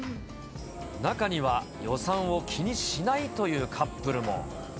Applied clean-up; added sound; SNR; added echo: none; none; none; none.